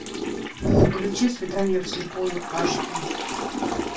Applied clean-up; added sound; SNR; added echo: none; Toilet flush / Water; 5 dB; reverberation time 0.2 s.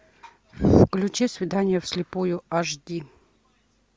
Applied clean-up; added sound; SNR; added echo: none; none; none; none.